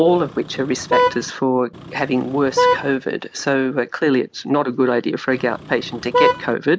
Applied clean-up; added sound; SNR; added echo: none; Vehicle horn, car horn, honking; 1 dB; none.